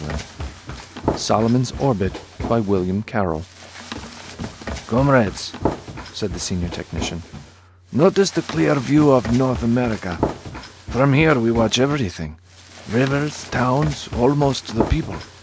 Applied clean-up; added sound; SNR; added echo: none; Run; 10 dB; none.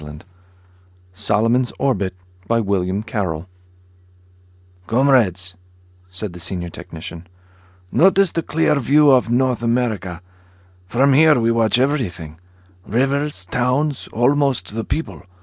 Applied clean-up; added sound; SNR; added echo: none; none; none; none.